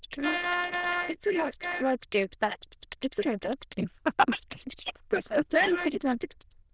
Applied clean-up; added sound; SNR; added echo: neural diffusion model UNIVERSE++.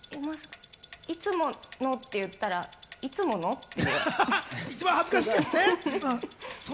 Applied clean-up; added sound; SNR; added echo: none; none; none; none.